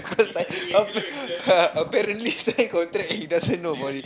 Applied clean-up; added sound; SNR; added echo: none; none; none; none.